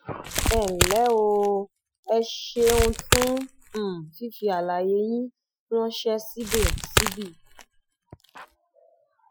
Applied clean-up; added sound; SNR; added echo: classical method Wiener filter.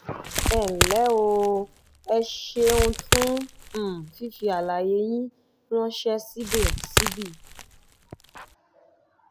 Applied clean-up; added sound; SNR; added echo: none; Crackle; 2 dB; none.